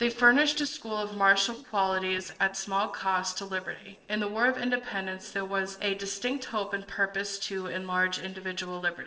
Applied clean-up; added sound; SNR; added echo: neural separator model SepFormer DNS4.